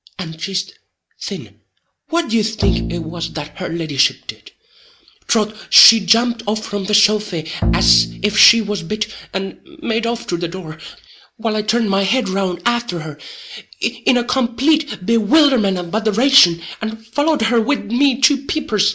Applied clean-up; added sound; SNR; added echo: none; Bowed string instrument; 5 dB; none.